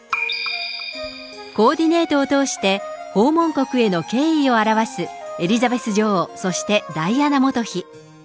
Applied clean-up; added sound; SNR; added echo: none; none; none; none.